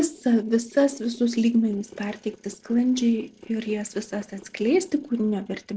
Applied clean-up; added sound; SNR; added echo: neural separator model SepFormer DNS4.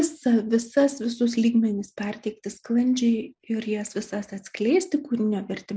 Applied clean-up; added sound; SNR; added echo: none; none; none; none.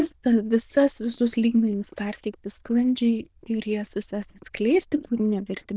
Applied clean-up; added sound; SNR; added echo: neural diffusion model UNIVERSE++.